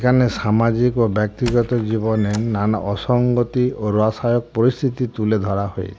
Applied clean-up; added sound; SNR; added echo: none; Squeak; 18 dB; none.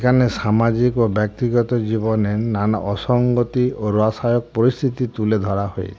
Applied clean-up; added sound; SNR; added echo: none; none; none; none.